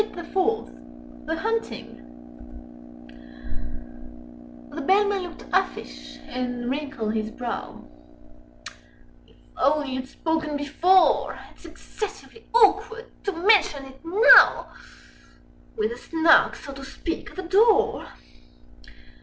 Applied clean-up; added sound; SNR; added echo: none; none; none; none.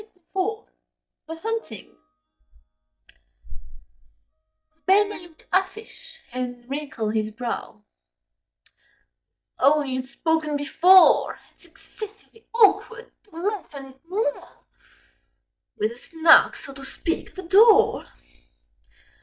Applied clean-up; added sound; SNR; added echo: neural mask model DeepFilterNet 3.